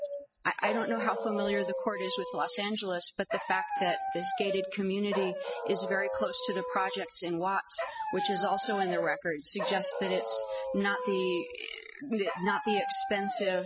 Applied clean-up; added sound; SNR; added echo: classical method spectral subtraction.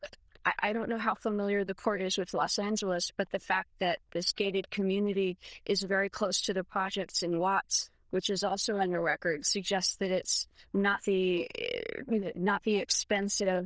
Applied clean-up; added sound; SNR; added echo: neural diffusion model UNIVERSE++.